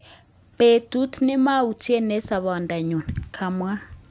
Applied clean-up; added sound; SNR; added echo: none; none; none; none.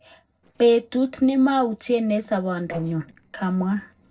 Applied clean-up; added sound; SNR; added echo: neural separator model SepFormer DNS4.